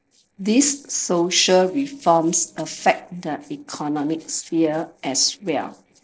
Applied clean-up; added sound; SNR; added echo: neural separator model SepFormer DNS4.